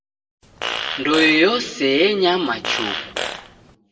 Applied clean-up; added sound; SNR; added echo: none; Fart; 8 dB; reverberation time 1.7 s.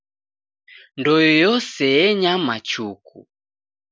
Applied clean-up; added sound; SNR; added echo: none; none; none; none.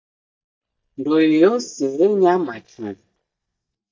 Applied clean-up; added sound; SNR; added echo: neural mask model DeepFilterNet 3.